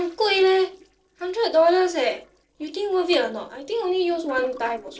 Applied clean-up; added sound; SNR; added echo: neural separator model SepFormer DNS4.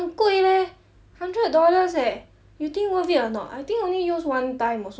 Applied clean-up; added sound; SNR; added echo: none; none; none; none.